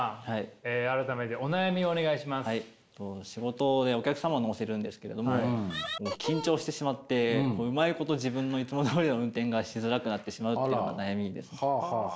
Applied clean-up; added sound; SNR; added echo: none; none; none; none.